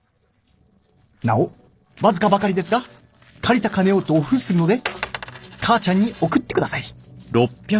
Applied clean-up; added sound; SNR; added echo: neural separator model SepFormer DNS4.